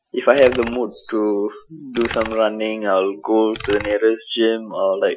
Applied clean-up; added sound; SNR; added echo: classical method Wiener filter.